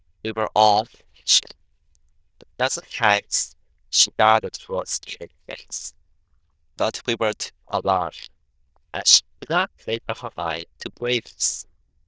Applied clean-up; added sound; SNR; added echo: neural diffusion model UNIVERSE++.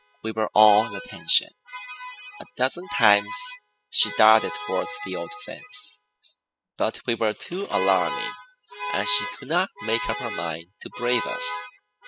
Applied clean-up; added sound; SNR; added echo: classical method spectral subtraction.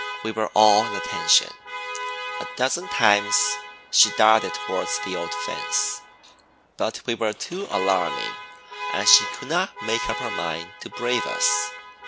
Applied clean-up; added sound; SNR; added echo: none; Alarm; 8 dB; none.